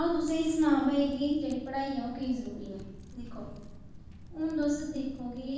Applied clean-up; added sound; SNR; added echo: none; Typing; 14 dB; reverberation time 1.2 s.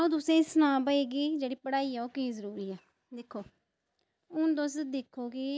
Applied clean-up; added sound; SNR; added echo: none; none; none; none.